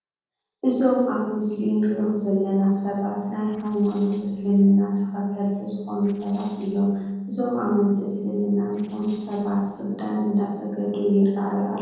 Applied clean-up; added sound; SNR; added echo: neural separator model SepFormer DNS4.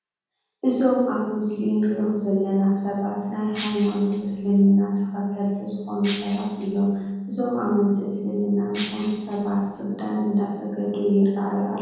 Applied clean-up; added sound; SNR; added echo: none; Shatter; 16 dB; reverberation time 1.3 s.